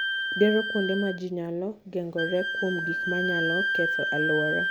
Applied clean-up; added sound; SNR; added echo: none; Wind instrument, woodwind instrument; 1 dB; none.